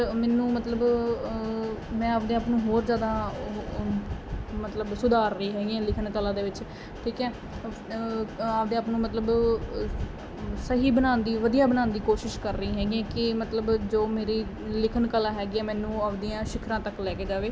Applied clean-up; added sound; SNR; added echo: none; none; none; none.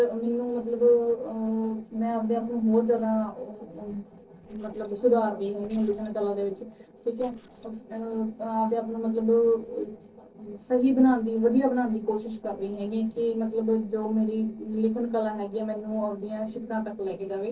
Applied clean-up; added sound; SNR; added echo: neural separator model SepFormer DNS4.